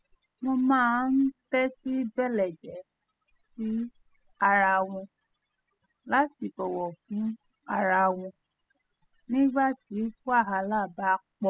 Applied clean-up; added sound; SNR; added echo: classical method spectral subtraction.